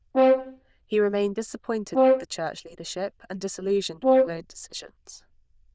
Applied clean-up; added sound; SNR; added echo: neural diffusion model UNIVERSE++.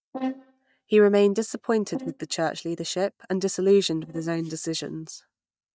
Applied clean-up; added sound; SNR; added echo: neural mask model DeepFilterNet 3.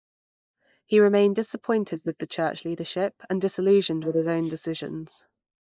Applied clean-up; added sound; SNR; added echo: neural mask model Resemble Enhance denoiser.